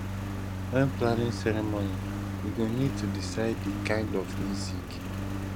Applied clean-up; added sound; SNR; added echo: none; Engine; 2 dB; none.